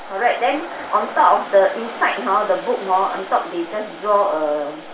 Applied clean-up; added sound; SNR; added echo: none; Waves, surf; 14 dB; reverberation time 0.3 s.